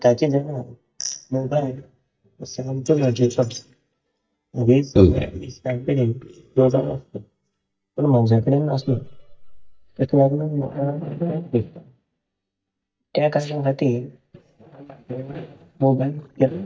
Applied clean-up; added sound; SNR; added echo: neural mask model DeepFilterNet 3.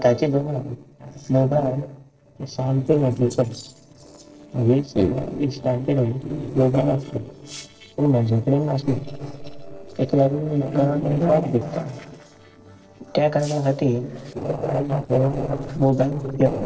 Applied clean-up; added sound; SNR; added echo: neural separator model SepFormer DNS4.